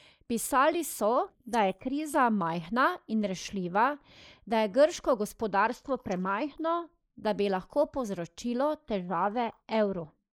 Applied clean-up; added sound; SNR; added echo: neural mask model Resemble Enhance denoiser.